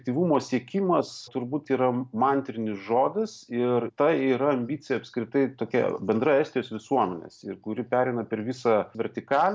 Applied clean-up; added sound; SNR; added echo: none; none; none; none.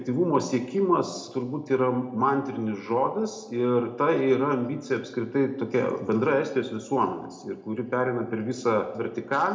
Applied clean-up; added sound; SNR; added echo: none; none; none; reverberation time 0.6 s.